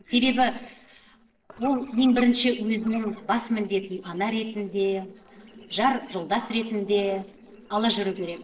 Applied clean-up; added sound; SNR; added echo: neural separator model SepFormer DNS4.